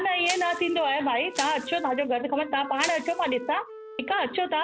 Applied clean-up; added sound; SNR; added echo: none; Wind instrument, woodwind instrument + Crushing; 13 dB; none.